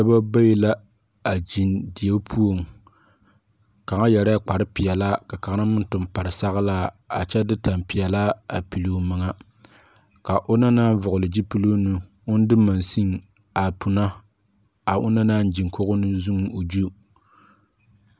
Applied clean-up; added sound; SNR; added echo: none; none; none; none.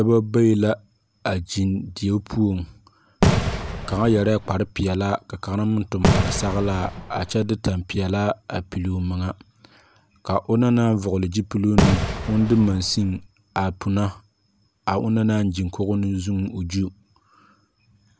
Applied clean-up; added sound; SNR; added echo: none; Fireworks; 0 dB; none.